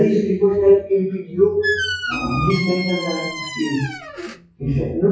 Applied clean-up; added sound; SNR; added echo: classical method WPE with log-MMSE.